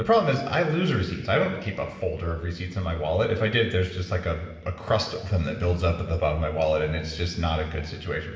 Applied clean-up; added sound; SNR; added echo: none; none; none; reverberation time 1.2 s.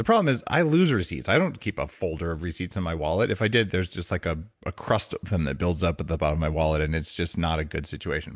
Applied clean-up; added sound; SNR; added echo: none; none; none; none.